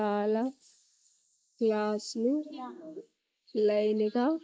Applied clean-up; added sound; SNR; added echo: neural mask model Resemble Enhance denoiser.